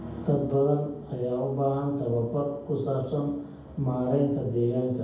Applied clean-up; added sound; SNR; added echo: none; none; none; reverberation time 0.9 s.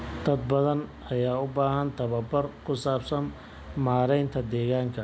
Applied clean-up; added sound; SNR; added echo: none; none; none; none.